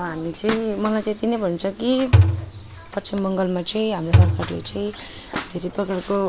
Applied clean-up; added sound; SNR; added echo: none; Thump, thud; -5 dB; none.